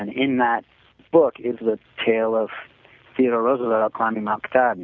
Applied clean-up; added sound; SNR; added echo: none; none; none; none.